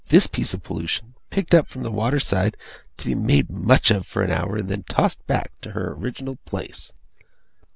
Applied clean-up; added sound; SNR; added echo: none; none; none; none.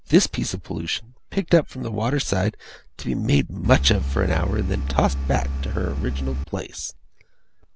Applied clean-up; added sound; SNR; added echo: none; Engine; 1 dB; none.